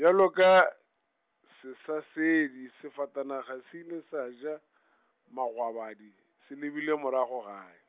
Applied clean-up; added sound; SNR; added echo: none; none; none; none.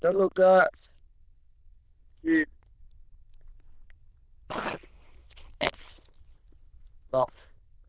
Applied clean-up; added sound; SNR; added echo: neural diffusion model UNIVERSE++.